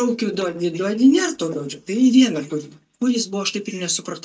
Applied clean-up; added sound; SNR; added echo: neural mask model DeepFilterNet 3.